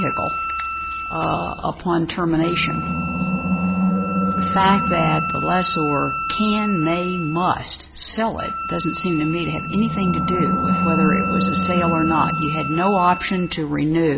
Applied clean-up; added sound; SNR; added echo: none; Animal + Wind instrument, woodwind instrument; 1 dB; none.